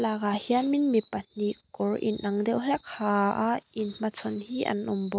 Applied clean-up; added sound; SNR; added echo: none; none; none; none.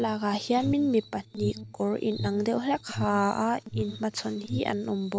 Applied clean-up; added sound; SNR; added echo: none; Alarm; 10 dB; none.